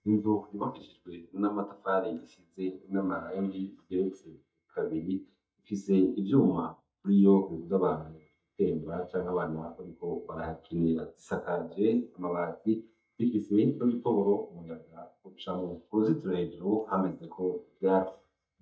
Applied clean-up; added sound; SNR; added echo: neural mask model DeepFilterNet 3.